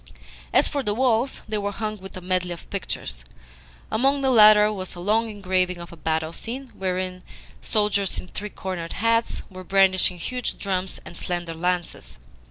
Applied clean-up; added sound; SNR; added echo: none; none; none; none.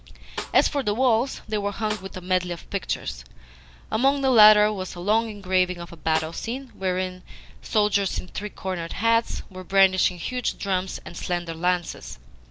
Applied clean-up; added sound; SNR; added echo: none; Snare drum; 15 dB; none.